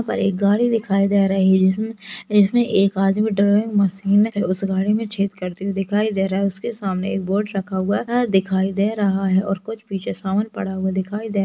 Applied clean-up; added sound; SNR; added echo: none; none; none; none.